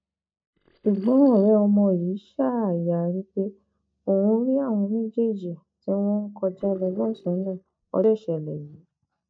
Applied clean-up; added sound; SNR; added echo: neural mask model DeepFilterNet 3.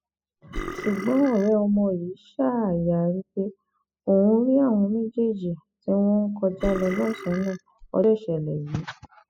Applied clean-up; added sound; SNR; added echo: classical method spectral subtraction.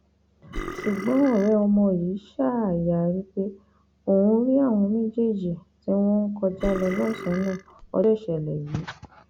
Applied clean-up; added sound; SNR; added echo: none; Burping, eructation; 12 dB; none.